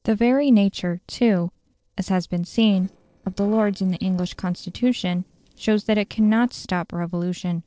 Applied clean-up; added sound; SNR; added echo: neural separator model SepFormer DNS4.